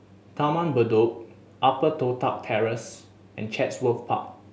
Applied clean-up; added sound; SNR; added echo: none; none; none; none.